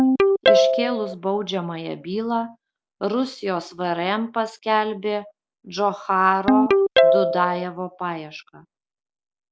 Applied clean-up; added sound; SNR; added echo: none; Ringtone; -2 dB; none.